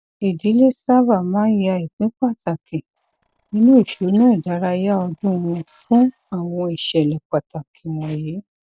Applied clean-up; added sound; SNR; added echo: neural separator model SepFormer DNS4.